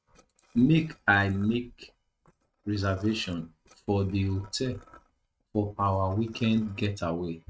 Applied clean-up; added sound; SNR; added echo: neural mask model RNNoise.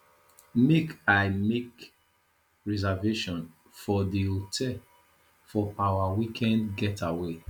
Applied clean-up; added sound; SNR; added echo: none; none; none; none.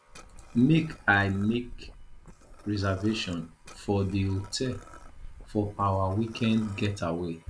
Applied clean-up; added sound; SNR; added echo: none; Liquid; 17 dB; none.